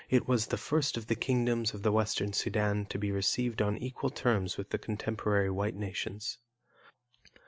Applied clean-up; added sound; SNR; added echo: none; none; none; none.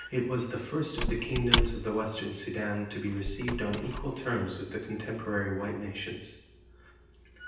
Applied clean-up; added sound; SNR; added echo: none; Squeak / Wood; 2 dB; reverberation time 0.9 s.